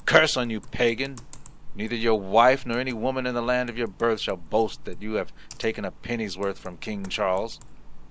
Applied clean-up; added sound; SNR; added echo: none; Computer keyboard; 10 dB; none.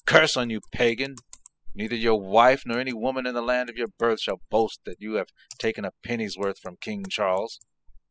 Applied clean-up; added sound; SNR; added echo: classical method spectral subtraction.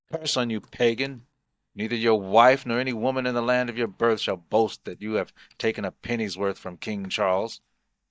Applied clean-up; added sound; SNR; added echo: neural mask model DeepFilterNet 3.